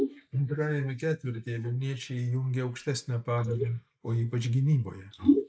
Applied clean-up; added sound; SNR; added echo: neural mask model Resemble Enhance denoiser.